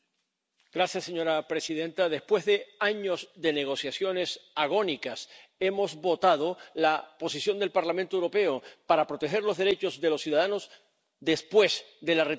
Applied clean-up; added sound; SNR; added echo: none; none; none; none.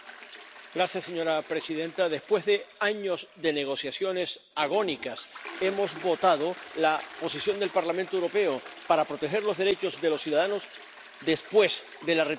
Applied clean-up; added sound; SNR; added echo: none; Toilet flush; 17 dB; none.